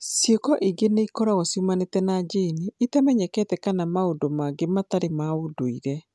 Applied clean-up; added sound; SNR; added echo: none; none; none; none.